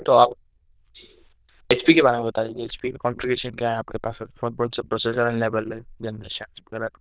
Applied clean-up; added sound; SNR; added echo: neural diffusion model UNIVERSE++.